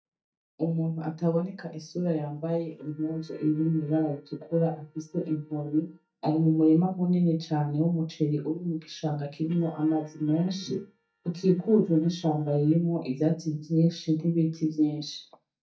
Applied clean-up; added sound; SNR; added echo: neural mask model DeepFilterNet 3.